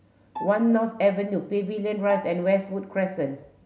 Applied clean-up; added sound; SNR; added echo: none; Bowed string instrument; 17 dB; none.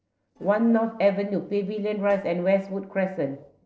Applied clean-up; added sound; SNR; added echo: neural separator model SepFormer DNS4.